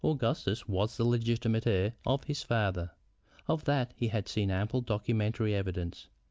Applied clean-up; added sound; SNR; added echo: none; none; none; none.